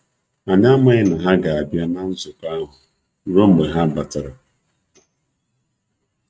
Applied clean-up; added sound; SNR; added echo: neural mask model RNNoise.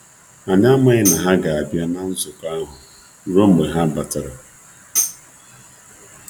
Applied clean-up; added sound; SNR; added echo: none; Tambourine; 7 dB; none.